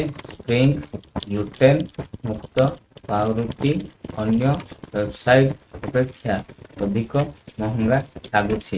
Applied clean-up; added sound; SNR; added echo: neural mask model RNNoise.